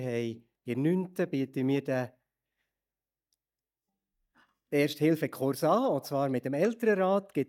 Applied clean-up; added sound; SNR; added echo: neural mask model DeepFilterNet 3.